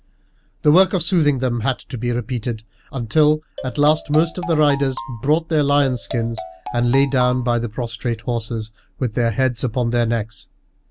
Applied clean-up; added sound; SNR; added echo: none; Marimba, xylophone; 13 dB; none.